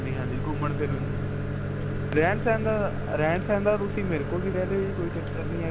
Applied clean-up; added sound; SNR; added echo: none; Microwave oven; 1 dB; none.